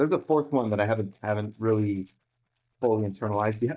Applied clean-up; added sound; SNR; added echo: neural mask model DeepFilterNet 3.